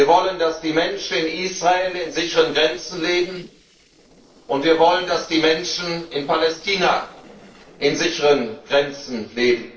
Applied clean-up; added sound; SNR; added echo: neural separator model SepFormer DNS4.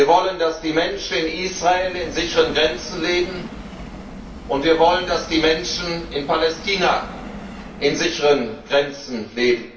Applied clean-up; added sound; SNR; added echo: none; Subway, metro, underground; 16 dB; reverberation time 0.4 s.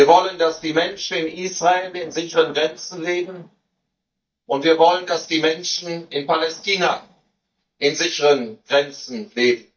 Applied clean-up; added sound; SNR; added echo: neural mask model DeepFilterNet 3.